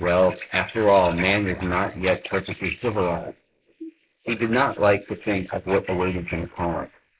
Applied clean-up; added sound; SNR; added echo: neural mask model Resemble Enhance denoiser.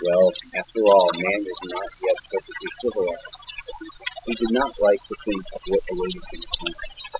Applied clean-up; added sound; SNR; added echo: classical method spectral subtraction.